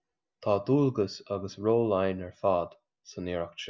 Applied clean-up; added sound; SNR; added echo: none; none; none; none.